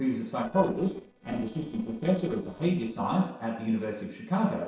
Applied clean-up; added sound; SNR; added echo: neural separator model SepFormer DNS4.